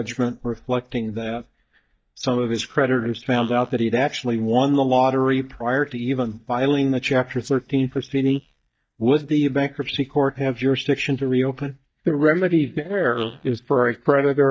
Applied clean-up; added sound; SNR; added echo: neural mask model DeepFilterNet 3.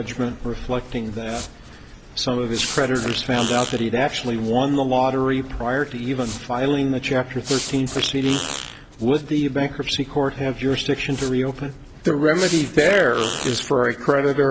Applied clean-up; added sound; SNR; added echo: none; Fart; 13 dB; none.